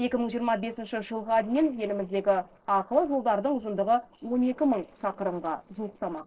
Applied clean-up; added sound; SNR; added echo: neural separator model SepFormer DNS4.